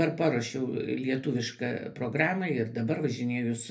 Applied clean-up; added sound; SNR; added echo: none; none; none; reverberation time 0.3 s.